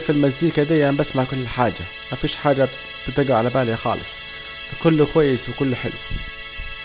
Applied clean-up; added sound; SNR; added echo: none; Musical instrument; 13 dB; none.